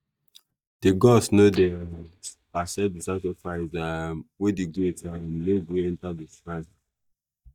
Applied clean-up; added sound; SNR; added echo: neural mask model DeepFilterNet 3.